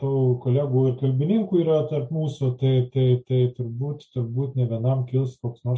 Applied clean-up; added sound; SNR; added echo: none; none; none; none.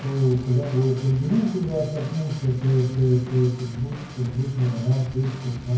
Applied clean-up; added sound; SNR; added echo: none; Drum / Drum kit; 16 dB; reverberation time 0.9 s.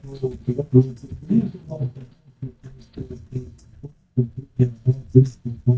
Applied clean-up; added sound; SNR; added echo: neural mask model DeepFilterNet 3.